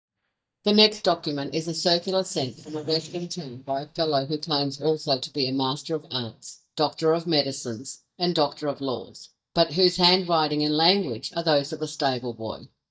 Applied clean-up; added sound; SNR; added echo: neural mask model DeepFilterNet 3.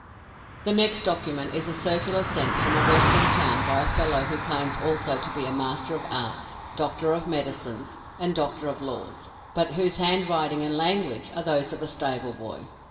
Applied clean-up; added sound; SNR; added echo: none; Car passing by; 4 dB; reverberation time 1.7 s.